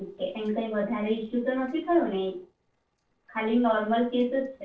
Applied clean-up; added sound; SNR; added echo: neural separator model SepFormer DNS4.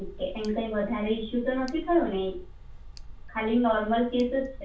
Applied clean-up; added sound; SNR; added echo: none; Tick; 13 dB; reverberation time 0.3 s.